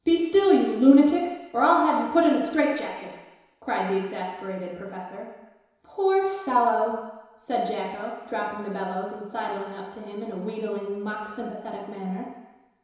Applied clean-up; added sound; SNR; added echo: none; none; none; reverberation time 1.0 s.